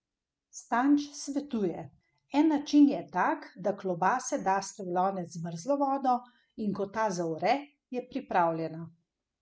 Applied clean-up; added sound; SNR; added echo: none; none; none; none.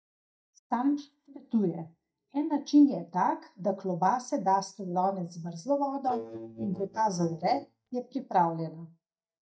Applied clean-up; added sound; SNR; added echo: neural mask model DeepFilterNet 3.